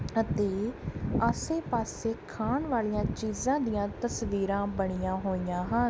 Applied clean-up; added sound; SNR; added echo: none; none; none; none.